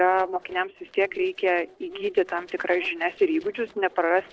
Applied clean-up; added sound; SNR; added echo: neural separator model SepFormer DNS4.